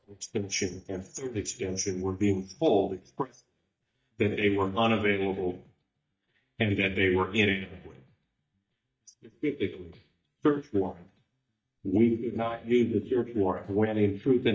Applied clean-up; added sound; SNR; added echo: neural mask model DeepFilterNet 3.